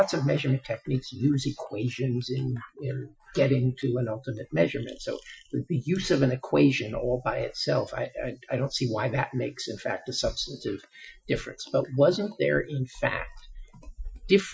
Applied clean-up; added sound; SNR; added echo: classical method Wiener filter.